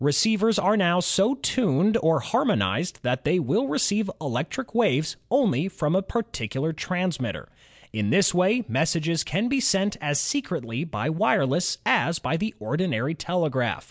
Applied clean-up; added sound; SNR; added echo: none; none; none; none.